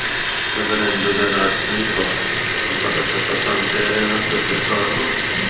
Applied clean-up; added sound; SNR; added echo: none; Liquid; -3 dB; reverberation time 0.9 s.